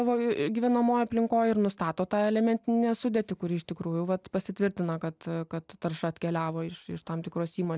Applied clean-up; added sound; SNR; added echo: none; none; none; none.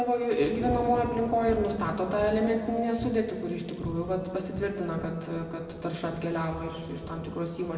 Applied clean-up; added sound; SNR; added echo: none; Thunder / Rain; 11 dB; reverberation time 2.3 s.